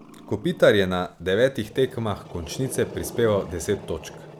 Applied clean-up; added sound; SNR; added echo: none; Growling; 17 dB; none.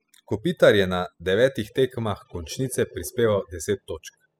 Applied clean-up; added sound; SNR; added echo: classical method spectral subtraction.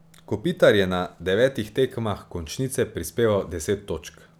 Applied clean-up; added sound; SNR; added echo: none; none; none; none.